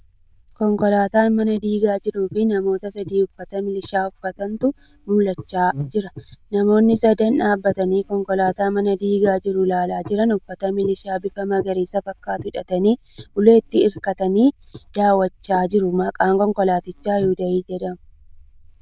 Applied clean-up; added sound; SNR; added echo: neural diffusion model UNIVERSE++.